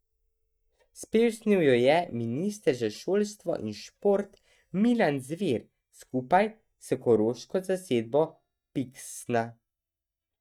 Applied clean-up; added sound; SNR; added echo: neural mask model DeepFilterNet 3.